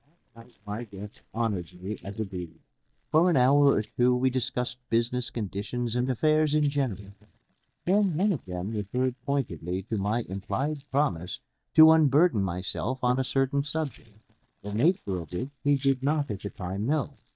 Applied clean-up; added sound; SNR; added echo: neural mask model DeepFilterNet 3.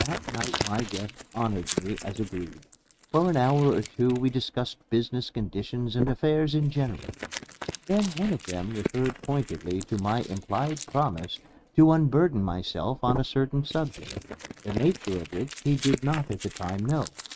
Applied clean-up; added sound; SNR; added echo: neural mask model RNNoise.